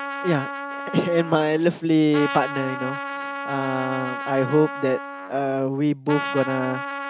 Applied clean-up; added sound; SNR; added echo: none; Trumpet; 8 dB; none.